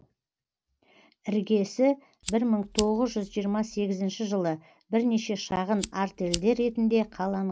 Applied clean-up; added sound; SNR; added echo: none; Fire; 13 dB; none.